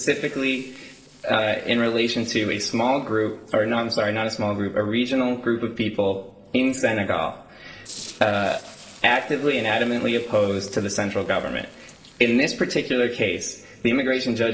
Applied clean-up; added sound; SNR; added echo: neural separator model SepFormer DNS4.